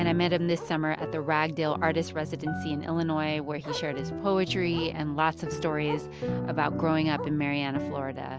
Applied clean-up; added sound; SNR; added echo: none; Bark; 18 dB; none.